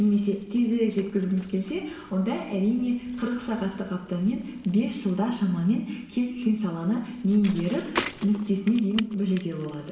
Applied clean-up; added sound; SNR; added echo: none; Bicycle; 15 dB; reverberation time 0.9 s.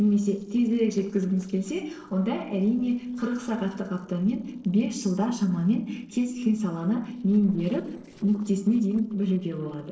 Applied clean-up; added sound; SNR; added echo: neural separator model SepFormer DNS4.